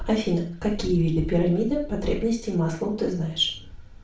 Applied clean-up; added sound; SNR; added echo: none; none; none; reverberation time 0.4 s.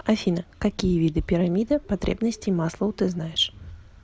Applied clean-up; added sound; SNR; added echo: none; none; none; none.